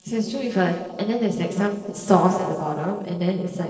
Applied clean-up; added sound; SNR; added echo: neural separator model SepFormer DNS4.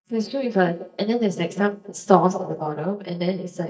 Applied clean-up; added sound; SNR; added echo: neural mask model DeepFilterNet 3.